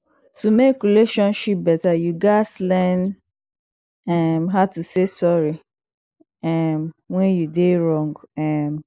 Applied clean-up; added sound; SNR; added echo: neural mask model Resemble Enhance denoiser.